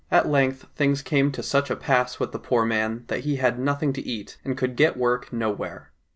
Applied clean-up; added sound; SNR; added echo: none; none; none; none.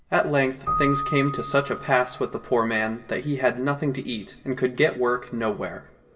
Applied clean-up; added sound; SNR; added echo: none; Keyboard (musical); 10 dB; reverberation time 1.4 s.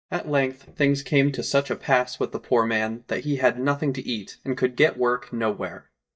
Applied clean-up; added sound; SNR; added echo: neural mask model DeepFilterNet 3.